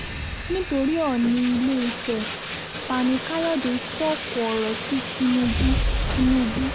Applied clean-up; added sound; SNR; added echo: none; Bathtub (filling or washing) + Fire; 2 dB; none.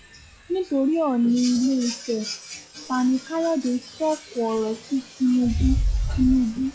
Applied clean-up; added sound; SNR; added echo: classical method log-MMSE.